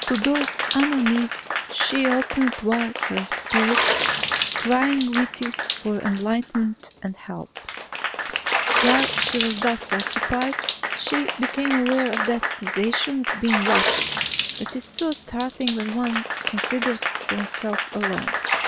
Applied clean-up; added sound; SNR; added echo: none; Water / Splash, splatter + Applause / Crowd; 0 dB; none.